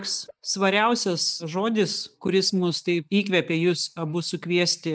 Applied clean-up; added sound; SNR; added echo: neural mask model DeepFilterNet 3.